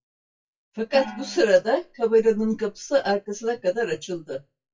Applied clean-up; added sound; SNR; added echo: classical method WPE with log-MMSE.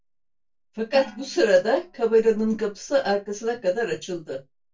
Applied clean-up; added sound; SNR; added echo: neural separator model SepFormer DNS4.